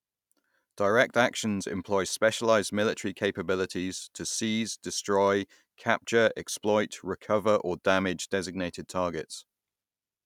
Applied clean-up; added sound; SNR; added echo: none; none; none; none.